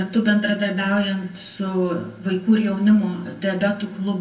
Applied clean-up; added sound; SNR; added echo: none; none; none; reverberation time 0.2 s.